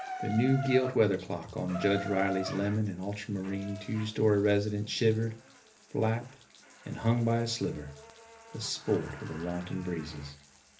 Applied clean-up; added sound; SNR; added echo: none; Bathtub (filling or washing) / Water tap, faucet; 13 dB; reverberation time 0.3 s.